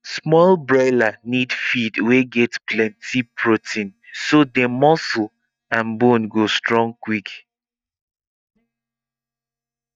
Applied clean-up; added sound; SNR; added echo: neural mask model DeepFilterNet 3.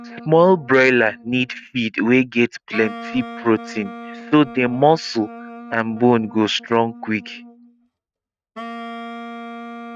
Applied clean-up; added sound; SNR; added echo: neural mask model RNNoise.